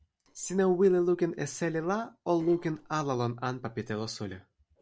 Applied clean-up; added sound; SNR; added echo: neural separator model SepFormer DNS4.